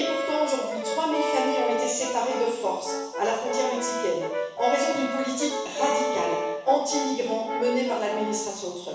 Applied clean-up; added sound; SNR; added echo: none; Brass instrument; 3 dB; reverberation time 1.1 s.